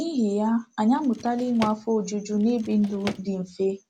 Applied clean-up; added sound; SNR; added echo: none; Drawer open or close; 16 dB; none.